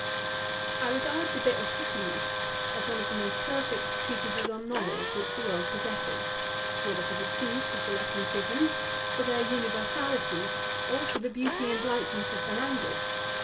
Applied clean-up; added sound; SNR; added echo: none; Tools; -3 dB; reverberation time 0.2 s.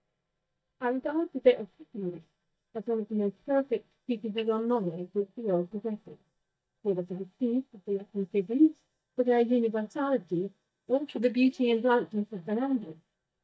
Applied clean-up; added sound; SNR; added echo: neural mask model DeepFilterNet 3.